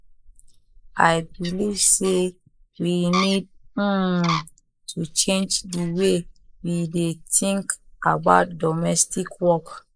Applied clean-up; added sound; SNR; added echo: neural mask model Resemble Enhance denoiser.